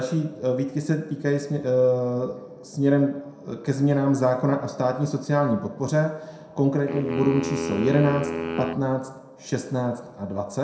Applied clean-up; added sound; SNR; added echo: none; Wind instrument, woodwind instrument; 7 dB; reverberation time 0.5 s.